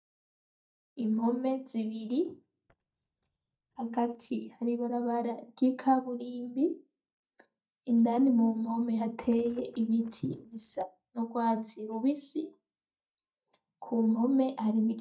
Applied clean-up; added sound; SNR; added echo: neural mask model DeepFilterNet 3.